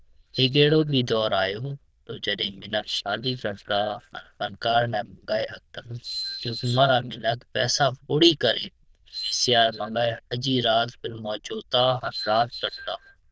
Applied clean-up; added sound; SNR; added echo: neural diffusion model UNIVERSE++.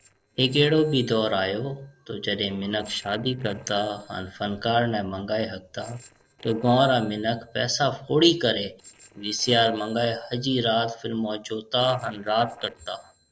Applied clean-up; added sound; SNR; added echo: neural separator model SepFormer DNS4.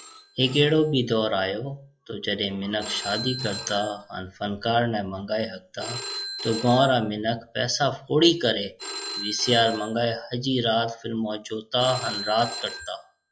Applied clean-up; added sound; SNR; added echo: classical method log-MMSE.